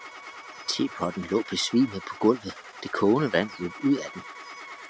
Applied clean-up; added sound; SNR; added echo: none; Wind instrument, woodwind instrument + Engine starting / Car; 15 dB; none.